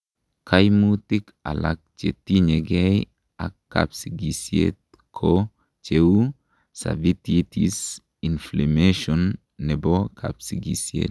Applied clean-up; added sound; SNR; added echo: none; none; none; none.